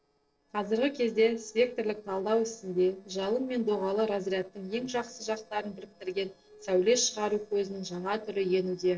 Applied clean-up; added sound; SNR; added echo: neural separator model SepFormer DNS4.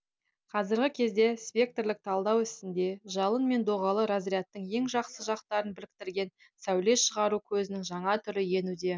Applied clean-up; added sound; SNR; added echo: none; none; none; none.